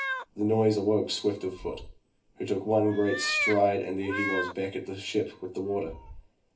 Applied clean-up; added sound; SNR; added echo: none; Meow; 8 dB; reverberation time 0.3 s.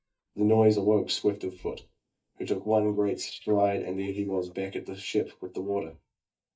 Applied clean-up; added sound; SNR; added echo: neural mask model DeepFilterNet 3.